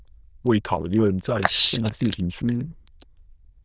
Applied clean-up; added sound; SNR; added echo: neural diffusion model UNIVERSE++.